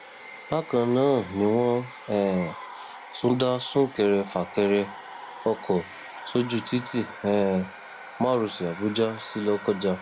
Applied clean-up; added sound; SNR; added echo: none; Domestic sounds, home sounds; 16 dB; none.